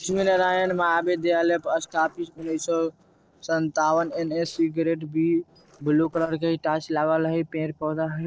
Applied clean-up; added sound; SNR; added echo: neural separator model SepFormer DNS4.